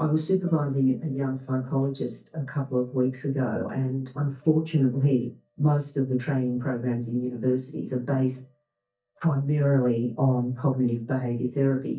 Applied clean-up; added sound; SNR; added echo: neural mask model DeepFilterNet 3.